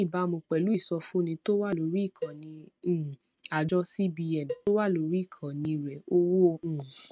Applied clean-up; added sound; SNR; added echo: neural mask model RNNoise.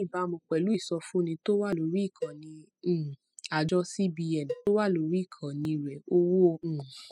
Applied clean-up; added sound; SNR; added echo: classical method spectral subtraction.